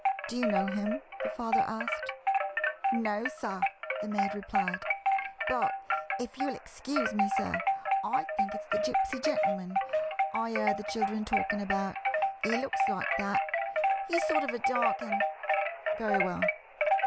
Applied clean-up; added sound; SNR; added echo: none; Wind chime; -5 dB; none.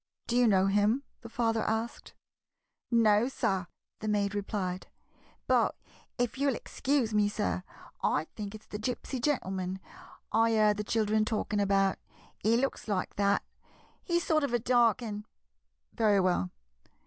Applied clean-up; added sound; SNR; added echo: none; none; none; none.